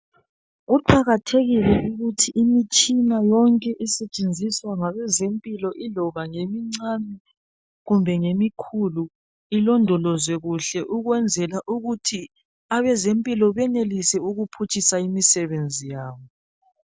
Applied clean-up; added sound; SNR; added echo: none; none; none; none.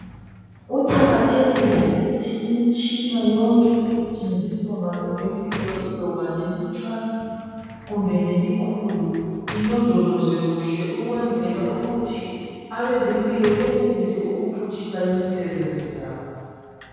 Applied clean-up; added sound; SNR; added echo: none; Sliding door / Slam; 17 dB; reverberation time 2.2 s.